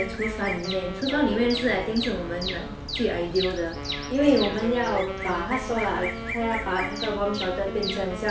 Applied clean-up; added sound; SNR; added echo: none; Wind instrument, woodwind instrument + Bird vocalization, bird call, bird song; 6 dB; none.